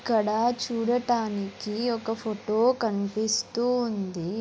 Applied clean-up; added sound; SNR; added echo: none; none; none; none.